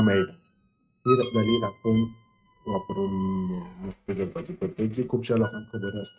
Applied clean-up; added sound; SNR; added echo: neural mask model RNNoise.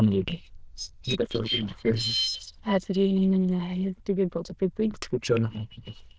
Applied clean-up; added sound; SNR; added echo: neural diffusion model UNIVERSE++.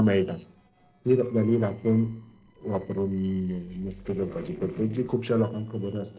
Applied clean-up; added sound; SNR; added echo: neural separator model SepFormer DNS4.